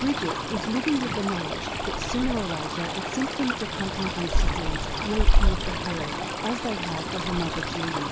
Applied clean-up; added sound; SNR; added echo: none; Stream; -5 dB; none.